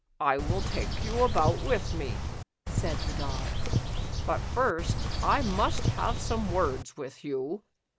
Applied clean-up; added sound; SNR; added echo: none; Bird; -2 dB; none.